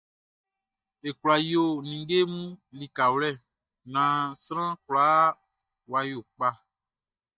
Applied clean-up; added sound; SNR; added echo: neural mask model DeepFilterNet 3.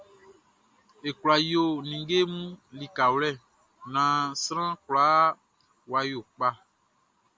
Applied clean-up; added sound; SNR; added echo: none; none; none; none.